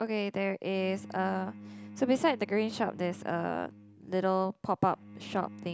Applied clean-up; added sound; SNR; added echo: none; Bowed string instrument; 17 dB; none.